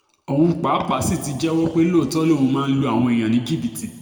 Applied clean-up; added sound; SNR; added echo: none; none; none; reverberation time 1.6 s.